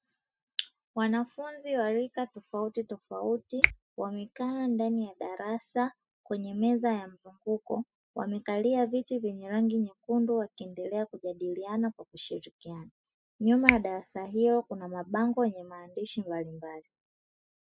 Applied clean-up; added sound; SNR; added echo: classical method spectral subtraction.